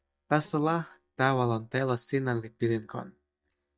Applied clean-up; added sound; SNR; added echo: neural mask model DeepFilterNet 3.